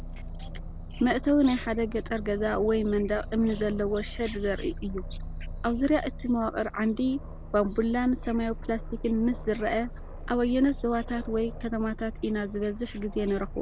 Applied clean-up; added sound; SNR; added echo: none; Aircraft; 9 dB; none.